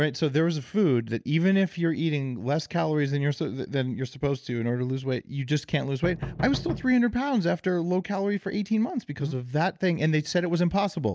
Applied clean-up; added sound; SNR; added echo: none; Knock; 9 dB; none.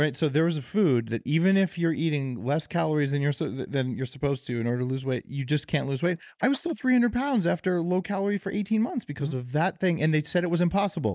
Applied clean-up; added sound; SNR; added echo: neural mask model Resemble Enhance denoiser.